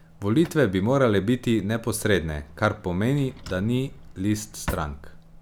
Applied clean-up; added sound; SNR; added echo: none; Drawer open or close; 17 dB; none.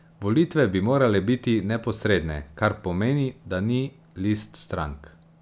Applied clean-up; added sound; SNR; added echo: none; none; none; none.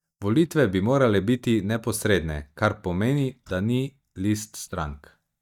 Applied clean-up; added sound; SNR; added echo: neural mask model DeepFilterNet 3.